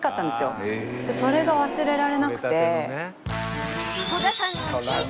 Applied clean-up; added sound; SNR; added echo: none; none; none; none.